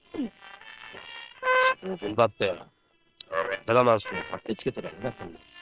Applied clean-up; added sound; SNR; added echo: neural separator model SepFormer WHAM!.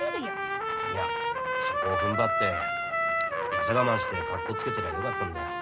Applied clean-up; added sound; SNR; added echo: none; Trumpet; -4 dB; none.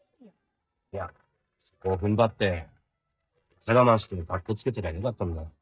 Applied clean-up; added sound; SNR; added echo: neural mask model DeepFilterNet 3.